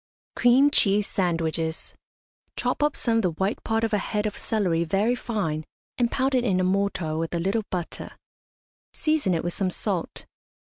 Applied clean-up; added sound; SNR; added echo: none; none; none; none.